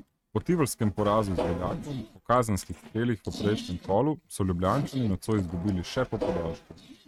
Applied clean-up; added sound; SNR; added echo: neural mask model RNNoise.